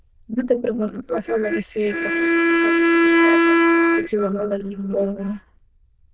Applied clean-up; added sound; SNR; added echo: neural diffusion model UNIVERSE++.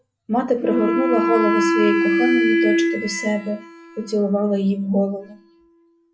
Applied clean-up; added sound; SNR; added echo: classical method log-MMSE.